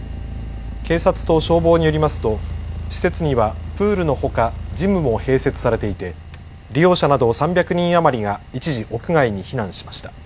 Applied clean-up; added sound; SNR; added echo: none; none; none; none.